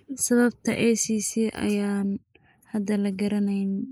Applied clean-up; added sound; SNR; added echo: neural mask model Resemble Enhance denoiser.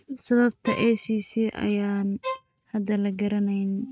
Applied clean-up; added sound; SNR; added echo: neural mask model RNNoise.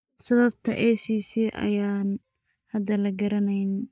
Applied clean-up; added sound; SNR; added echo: neural mask model DeepFilterNet 3.